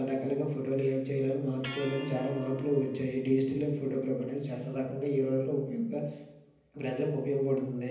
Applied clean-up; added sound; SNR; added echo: none; Electric guitar; 14 dB; reverberation time 0.9 s.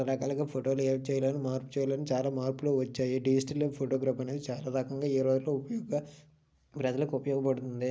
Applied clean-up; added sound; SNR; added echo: none; none; none; none.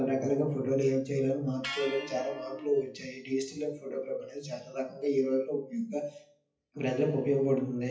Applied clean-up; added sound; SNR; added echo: classical method WPE with log-MMSE.